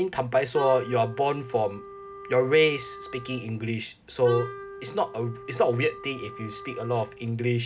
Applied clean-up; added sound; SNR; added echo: none; Wind instrument, woodwind instrument; 14 dB; none.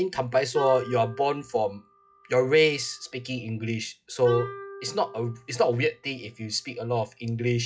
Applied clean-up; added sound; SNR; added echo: classical method log-MMSE.